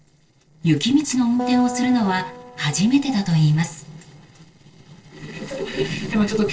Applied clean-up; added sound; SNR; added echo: neural separator model SepFormer DNS4.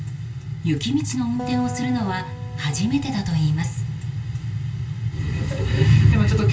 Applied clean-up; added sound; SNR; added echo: none; Acoustic guitar; 17 dB; reverberation time 0.2 s.